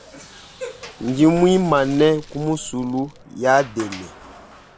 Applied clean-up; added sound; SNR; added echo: none; Fire + Sliding door; 20 dB; none.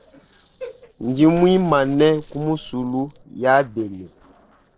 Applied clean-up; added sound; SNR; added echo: neural separator model SepFormer DNS4.